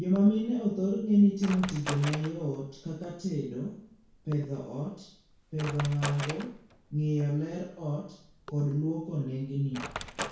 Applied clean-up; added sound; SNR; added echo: none; Wood; 14 dB; reverberation time 0.6 s.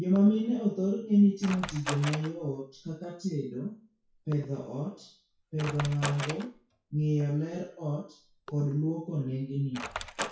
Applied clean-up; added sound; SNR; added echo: classical method WPE with log-MMSE.